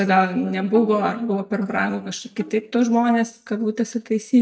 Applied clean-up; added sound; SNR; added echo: neural mask model DeepFilterNet 3.